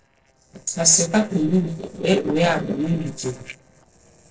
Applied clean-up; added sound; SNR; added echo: neural separator model SepFormer DNS4.